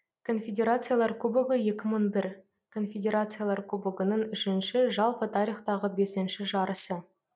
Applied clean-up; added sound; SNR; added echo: none; none; none; none.